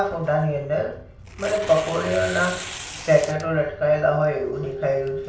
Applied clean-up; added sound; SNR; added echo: none; Tearing; 15 dB; reverberation time 0.4 s.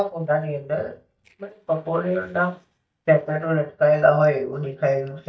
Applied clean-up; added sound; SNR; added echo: neural mask model DeepFilterNet 3.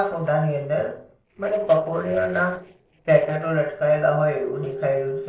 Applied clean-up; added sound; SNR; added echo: neural separator model SepFormer DNS4.